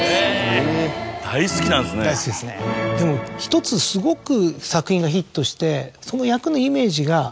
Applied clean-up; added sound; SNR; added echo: none; none; none; none.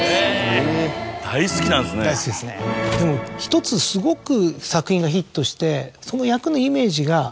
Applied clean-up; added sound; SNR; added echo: none; Telephone; 15 dB; none.